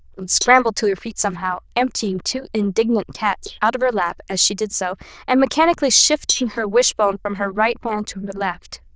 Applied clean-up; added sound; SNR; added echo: neural diffusion model UNIVERSE++.